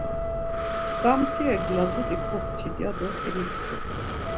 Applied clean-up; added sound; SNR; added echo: none; Breathing + Wind instrument, woodwind instrument; 0 dB; none.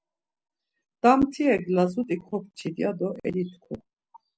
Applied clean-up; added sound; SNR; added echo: none; none; none; none.